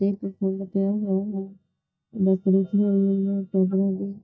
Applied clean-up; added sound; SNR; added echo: neural mask model DeepFilterNet 3.